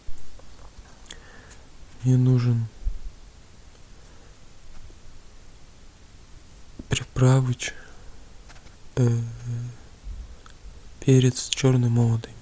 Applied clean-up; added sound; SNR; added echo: none; none; none; none.